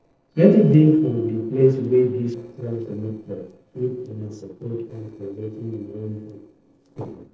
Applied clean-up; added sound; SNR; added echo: neural separator model SepFormer DNS4.